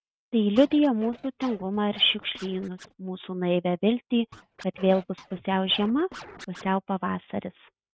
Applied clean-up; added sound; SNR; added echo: neural mask model RNNoise.